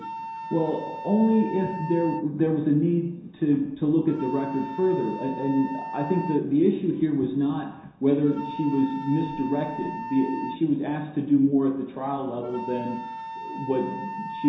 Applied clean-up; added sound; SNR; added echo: none; Wind instrument, woodwind instrument; 12 dB; reverberation time 0.7 s.